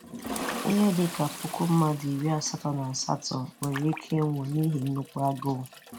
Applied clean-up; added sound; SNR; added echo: none; Toilet flush + Splash, splatter; 12 dB; none.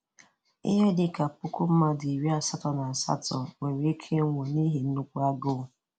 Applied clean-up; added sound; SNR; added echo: none; none; none; none.